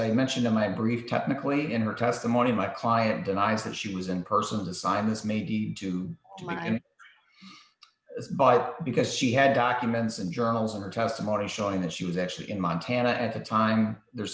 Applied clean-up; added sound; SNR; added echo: none; none; none; none.